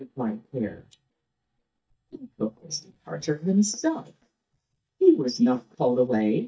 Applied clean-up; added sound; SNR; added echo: neural mask model DeepFilterNet 3.